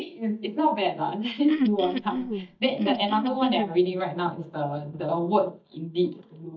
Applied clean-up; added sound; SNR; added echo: neural mask model DeepFilterNet 3.